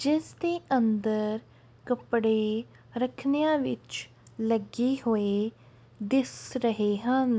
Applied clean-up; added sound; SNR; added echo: none; none; none; none.